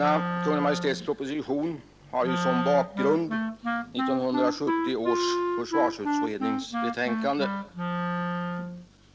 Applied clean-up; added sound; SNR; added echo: none; Wind instrument, woodwind instrument; 1 dB; none.